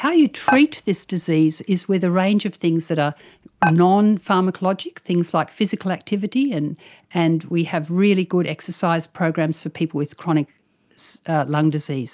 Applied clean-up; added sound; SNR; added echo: none; Dishes, pots, and pans; 7 dB; none.